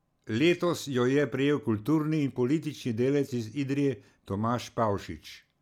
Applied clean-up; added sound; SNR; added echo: none; none; none; none.